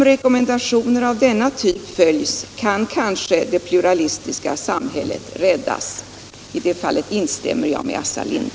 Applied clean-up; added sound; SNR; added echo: none; none; none; none.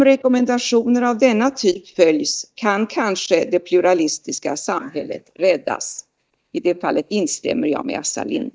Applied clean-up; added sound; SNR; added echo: neural mask model DeepFilterNet 3.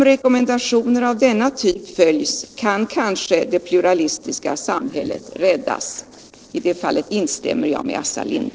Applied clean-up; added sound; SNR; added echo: neural separator model SepFormer DNS4.